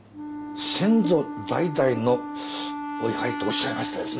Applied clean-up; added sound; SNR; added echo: none; none; none; none.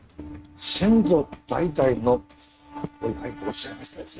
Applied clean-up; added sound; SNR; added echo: neural mask model RNNoise.